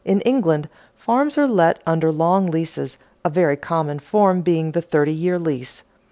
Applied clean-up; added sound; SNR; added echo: none; none; none; none.